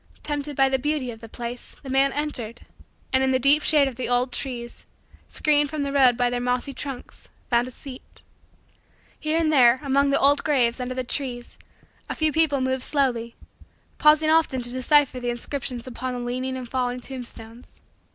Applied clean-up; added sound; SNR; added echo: none; none; none; none.